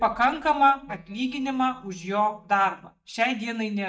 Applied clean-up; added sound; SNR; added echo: neural mask model DeepFilterNet 3.